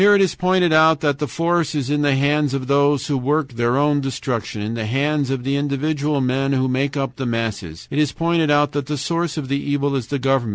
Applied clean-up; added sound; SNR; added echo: none; none; none; none.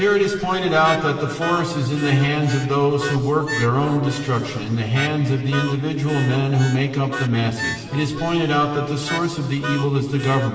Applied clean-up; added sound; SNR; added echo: none; Harmonica; 12 dB; reverberation time 2.3 s.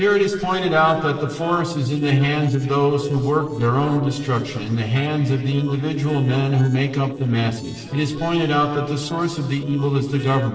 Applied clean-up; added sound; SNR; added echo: neural separator model SepFormer DNS4.